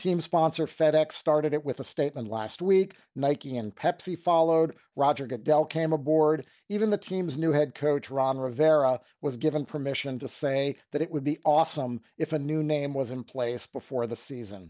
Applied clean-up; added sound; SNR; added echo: none; none; none; none.